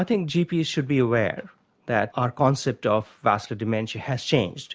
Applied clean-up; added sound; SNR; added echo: none; none; none; none.